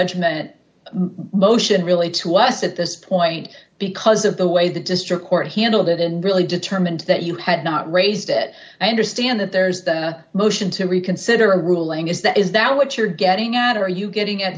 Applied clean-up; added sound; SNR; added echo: none; none; none; none.